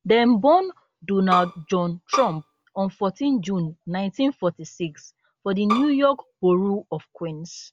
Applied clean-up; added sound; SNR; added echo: none; Bowed string instrument; 7 dB; none.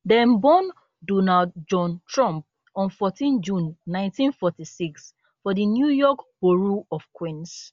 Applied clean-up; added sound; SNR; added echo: none; none; none; none.